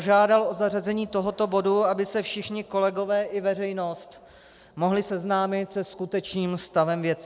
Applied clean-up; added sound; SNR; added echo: none; none; none; none.